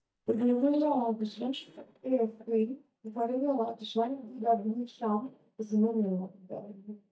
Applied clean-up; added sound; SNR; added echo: neural mask model DeepFilterNet 3.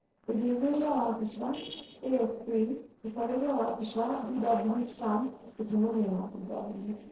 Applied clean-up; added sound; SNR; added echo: neural separator model SepFormer DNS4.